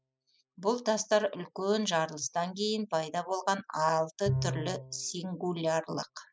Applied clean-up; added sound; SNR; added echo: classical method spectral subtraction.